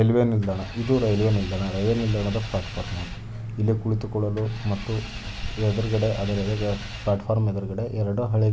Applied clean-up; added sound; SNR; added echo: none; Engine / Vehicle; 14 dB; none.